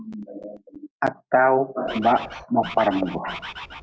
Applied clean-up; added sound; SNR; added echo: none; Bird; 12 dB; none.